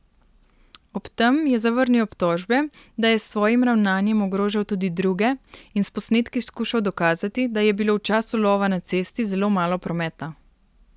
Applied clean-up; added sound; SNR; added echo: none; none; none; none.